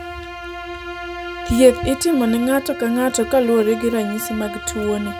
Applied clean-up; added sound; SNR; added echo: none; Bowed string instrument; 11 dB; none.